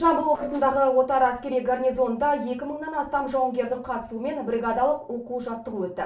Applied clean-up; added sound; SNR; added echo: neural separator model SepFormer DNS4.